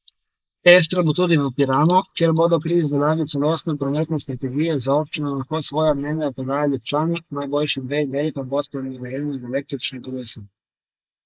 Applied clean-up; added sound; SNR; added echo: neural mask model Resemble Enhance denoiser.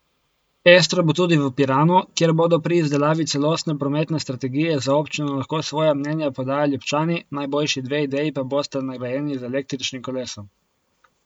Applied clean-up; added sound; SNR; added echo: none; none; none; none.